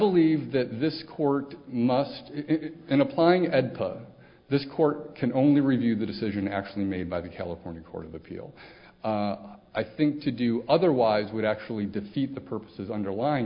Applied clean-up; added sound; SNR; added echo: none; none; none; none.